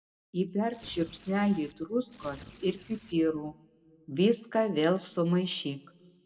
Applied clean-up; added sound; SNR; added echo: none; Tearing; 19 dB; reverberation time 1.2 s.